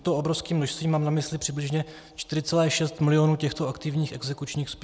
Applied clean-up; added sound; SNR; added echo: none; none; none; none.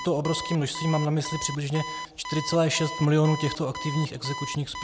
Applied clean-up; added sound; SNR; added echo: none; Alarm; 10 dB; none.